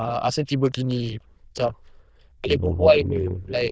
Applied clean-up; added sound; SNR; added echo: neural diffusion model UNIVERSE++.